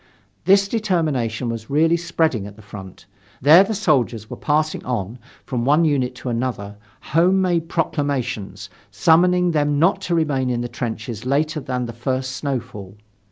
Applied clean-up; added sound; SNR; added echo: none; none; none; none.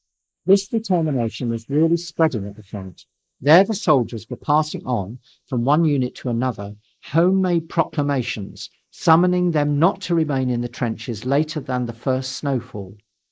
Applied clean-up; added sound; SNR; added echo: neural mask model Resemble Enhance denoiser.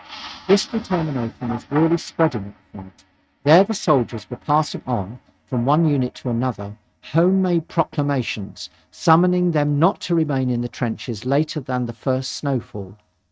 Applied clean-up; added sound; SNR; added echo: neural mask model RNNoise.